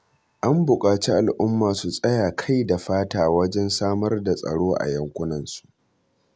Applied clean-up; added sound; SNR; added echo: none; none; none; none.